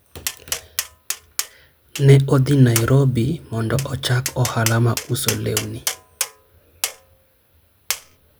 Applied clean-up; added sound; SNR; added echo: none; Tap; 10 dB; none.